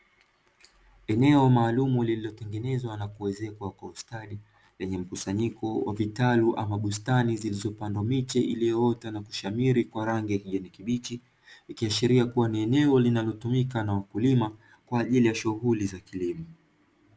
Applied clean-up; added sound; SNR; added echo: none; none; none; none.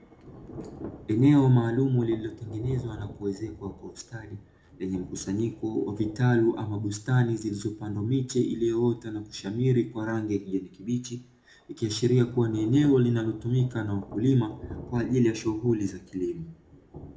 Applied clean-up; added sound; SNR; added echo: none; Thunder / Rain; 18 dB; reverberation time 0.3 s.